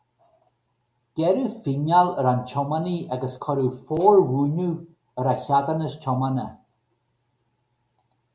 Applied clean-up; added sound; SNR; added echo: none; none; none; none.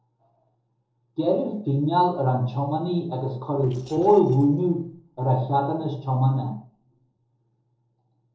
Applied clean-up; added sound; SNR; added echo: neural separator model SepFormer DNS4.